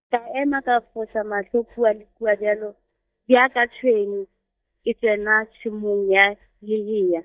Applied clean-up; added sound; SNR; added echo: neural mask model DeepFilterNet 3.